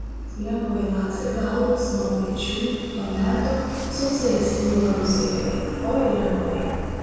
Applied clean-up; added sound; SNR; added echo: none; Truck; 7 dB; reverberation time 2.2 s.